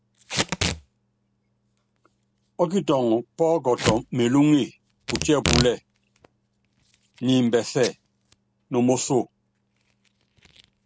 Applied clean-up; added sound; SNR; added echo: none; Packing tape, duct tape / Tearing; 8 dB; none.